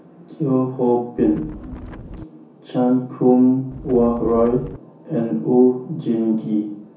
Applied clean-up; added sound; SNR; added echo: none; Wind; 16 dB; reverberation time 0.6 s.